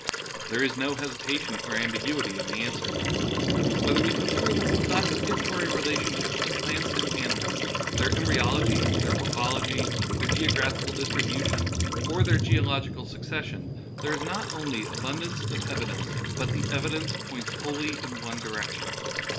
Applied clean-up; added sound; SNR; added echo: none; Thunder + Liquid; -5 dB; none.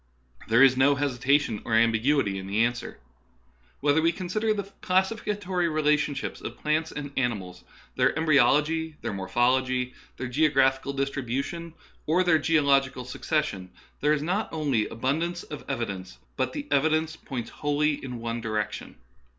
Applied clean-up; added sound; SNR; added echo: none; none; none; none.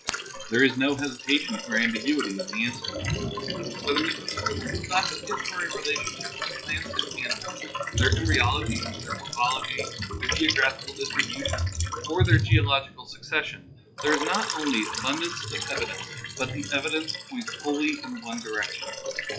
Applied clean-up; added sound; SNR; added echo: classical method log-MMSE.